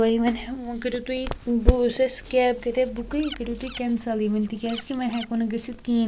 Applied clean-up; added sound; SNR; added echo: none; Scratching (performance technique); 13 dB; none.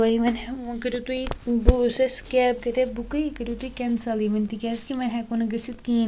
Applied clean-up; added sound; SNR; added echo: none; none; none; none.